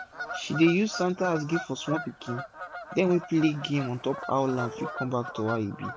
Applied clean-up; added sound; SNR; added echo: none; Bird vocalization, bird call, bird song / Fowl; 10 dB; none.